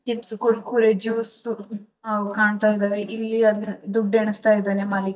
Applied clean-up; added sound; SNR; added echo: neural mask model DeepFilterNet 3.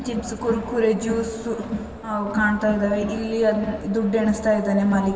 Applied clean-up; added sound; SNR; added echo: none; Crowd; 9 dB; reverberation time 2.2 s.